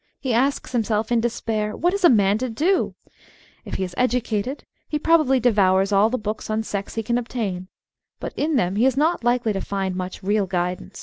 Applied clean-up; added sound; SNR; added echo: none; none; none; none.